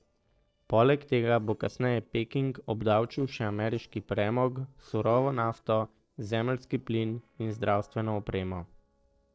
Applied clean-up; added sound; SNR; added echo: neural separator model SepFormer DNS4.